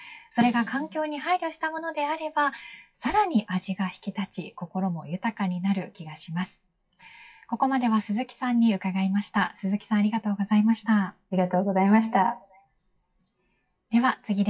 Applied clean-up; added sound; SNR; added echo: classical method WPE with log-MMSE.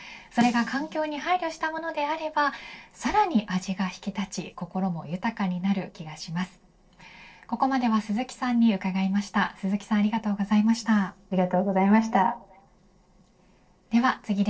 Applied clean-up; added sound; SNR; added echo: neural separator model SepFormer DNS4.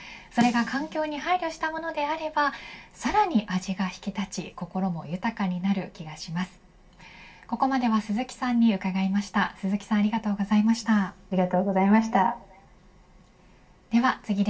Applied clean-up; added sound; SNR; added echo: none; Snare drum; 14 dB; reverberation time 0.2 s.